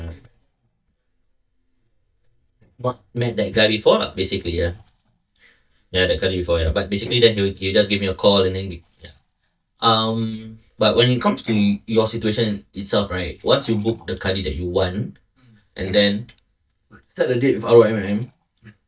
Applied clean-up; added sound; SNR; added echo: neural mask model DeepFilterNet 3.